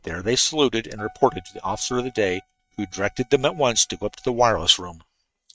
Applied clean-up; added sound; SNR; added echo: neural mask model RNNoise.